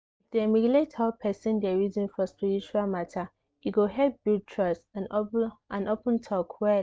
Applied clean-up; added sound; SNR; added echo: none; none; none; none.